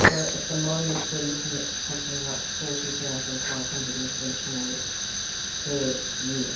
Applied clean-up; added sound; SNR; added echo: none; Fire; -4 dB; reverberation time 0.5 s.